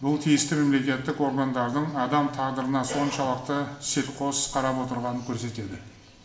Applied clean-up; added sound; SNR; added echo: none; none; none; reverberation time 0.9 s.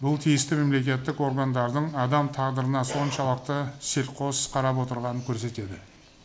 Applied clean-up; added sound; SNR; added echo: none; none; none; none.